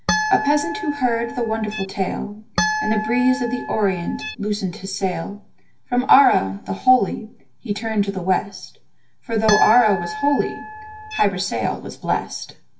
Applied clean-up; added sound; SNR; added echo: none; Harp; 5 dB; reverberation time 0.1 s.